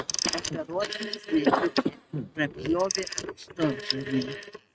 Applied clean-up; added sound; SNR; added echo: neural mask model RNNoise.